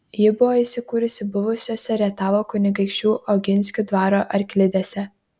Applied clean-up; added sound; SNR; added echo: none; none; none; none.